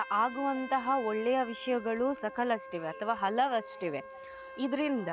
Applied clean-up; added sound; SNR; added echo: none; Trumpet; 14 dB; none.